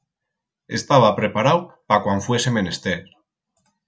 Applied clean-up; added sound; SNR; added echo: none; none; none; none.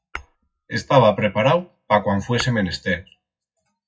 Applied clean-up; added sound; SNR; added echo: classical method WPE with log-MMSE.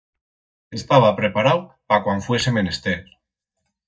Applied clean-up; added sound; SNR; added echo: neural mask model DeepFilterNet 3.